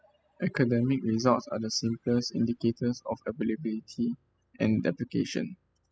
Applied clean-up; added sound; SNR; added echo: classical method spectral subtraction.